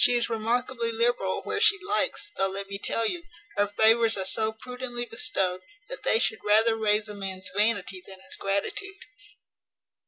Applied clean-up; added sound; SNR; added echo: none; none; none; none.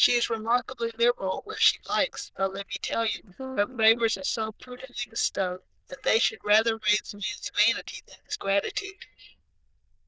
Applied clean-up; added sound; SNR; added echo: neural diffusion model UNIVERSE++.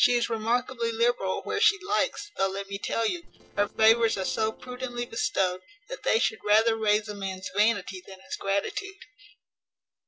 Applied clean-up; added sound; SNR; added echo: neural separator model SepFormer DNS4.